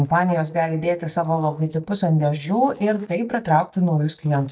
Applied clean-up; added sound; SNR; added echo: neural mask model DeepFilterNet 3.